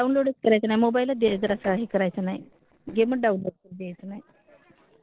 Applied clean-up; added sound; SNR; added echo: neural separator model SepFormer DNS4.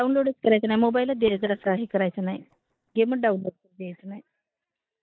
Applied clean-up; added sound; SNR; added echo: neural mask model DeepFilterNet 3.